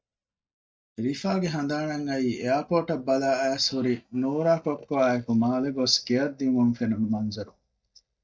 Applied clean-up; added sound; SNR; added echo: neural mask model DeepFilterNet 3.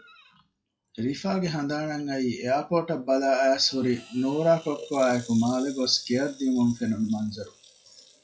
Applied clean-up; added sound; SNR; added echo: classical method log-MMSE.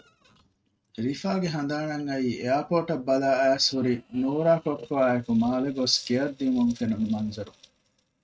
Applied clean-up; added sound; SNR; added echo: neural mask model RNNoise.